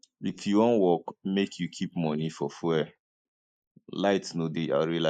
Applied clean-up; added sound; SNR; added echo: neural mask model Resemble Enhance denoiser.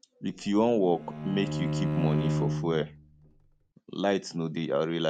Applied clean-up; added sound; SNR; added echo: none; Bowed string instrument; 3 dB; none.